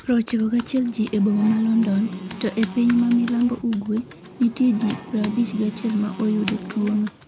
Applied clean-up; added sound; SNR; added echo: none; Buzz + Computer keyboard; 13 dB; none.